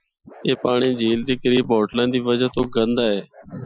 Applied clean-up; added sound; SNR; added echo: classical method Wiener filter.